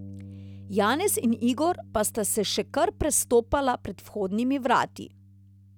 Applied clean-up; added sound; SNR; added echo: none; Bass guitar; 20 dB; none.